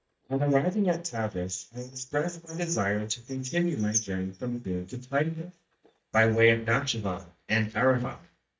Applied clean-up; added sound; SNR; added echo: neural mask model DeepFilterNet 3.